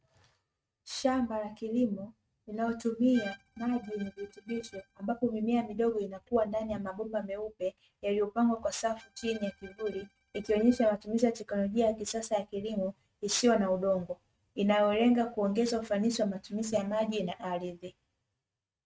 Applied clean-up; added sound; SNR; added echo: neural mask model RNNoise.